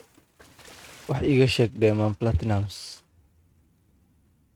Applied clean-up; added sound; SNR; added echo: neural mask model RNNoise.